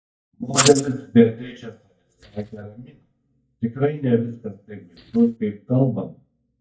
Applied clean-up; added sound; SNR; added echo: neural mask model DeepFilterNet 3.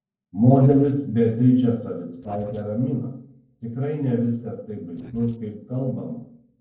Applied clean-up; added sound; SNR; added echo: neural separator model SepFormer DNS4.